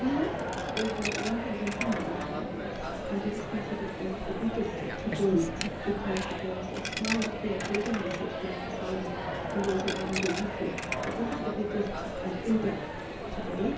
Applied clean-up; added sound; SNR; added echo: none; Coin (dropping); 2 dB; reverberation time 0.6 s.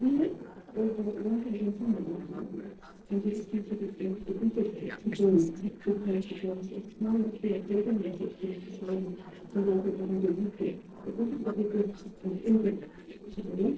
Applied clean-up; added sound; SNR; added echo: neural separator model SepFormer DNS4.